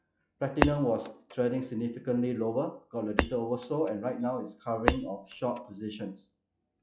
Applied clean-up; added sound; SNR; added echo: classical method log-MMSE.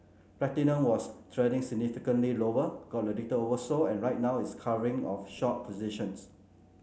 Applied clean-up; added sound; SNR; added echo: none; none; none; none.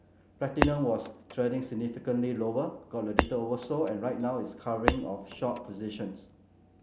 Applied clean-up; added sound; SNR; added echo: none; Shatter; 2 dB; none.